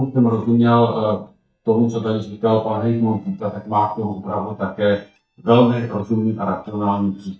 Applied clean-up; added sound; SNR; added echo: neural mask model DeepFilterNet 3.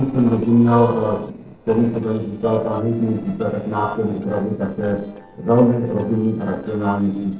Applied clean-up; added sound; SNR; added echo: neural separator model SepFormer DNS4.